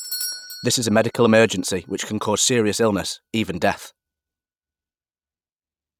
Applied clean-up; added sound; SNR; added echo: neural mask model RNNoise.